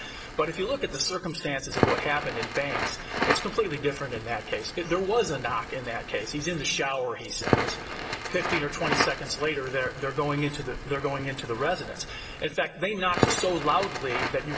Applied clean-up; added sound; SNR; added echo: none; Crackle; 3 dB; reverberation time 2.2 s.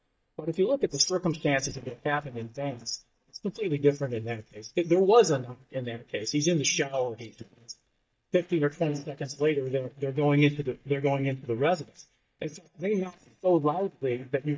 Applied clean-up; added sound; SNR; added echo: neural mask model DeepFilterNet 3.